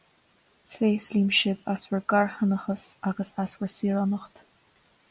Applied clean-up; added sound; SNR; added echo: none; none; none; none.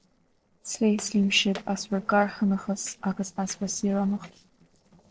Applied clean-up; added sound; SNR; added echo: neural separator model SepFormer DNS4.